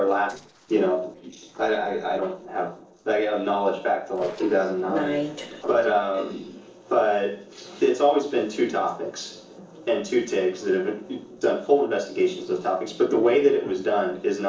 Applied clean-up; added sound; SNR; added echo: neural separator model SepFormer DNS4.